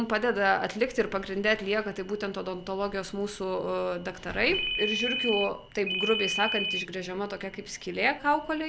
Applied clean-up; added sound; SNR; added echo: none; Ringtone; 1 dB; none.